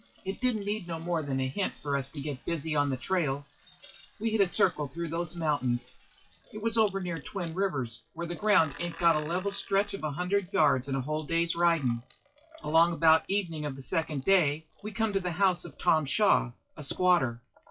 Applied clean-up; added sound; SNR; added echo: classical method WPE with log-MMSE.